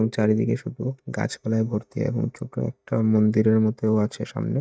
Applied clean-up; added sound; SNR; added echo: neural mask model DeepFilterNet 3.